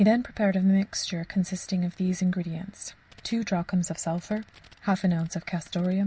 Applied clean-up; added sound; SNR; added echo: none; none; none; none.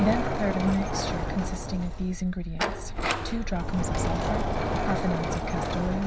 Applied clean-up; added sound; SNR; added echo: none; Sliding door; -2 dB; none.